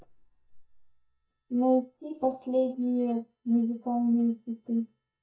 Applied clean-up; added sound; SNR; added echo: neural mask model DeepFilterNet 3.